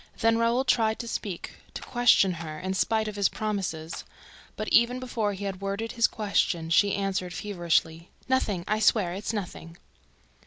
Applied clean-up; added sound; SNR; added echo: none; Clapping; 19 dB; none.